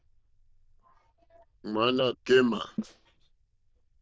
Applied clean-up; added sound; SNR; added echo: neural diffusion model UNIVERSE++.